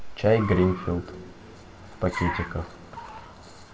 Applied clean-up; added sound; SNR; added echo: none; Car; 11 dB; reverberation time 1.2 s.